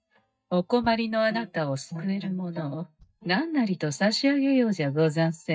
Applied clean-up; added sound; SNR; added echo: neural mask model DeepFilterNet 3.